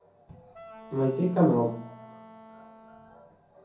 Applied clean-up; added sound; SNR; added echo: none; Wind instrument, woodwind instrument; 20 dB; reverberation time 0.6 s.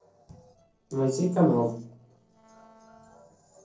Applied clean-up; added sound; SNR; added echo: neural separator model SepFormer DNS4.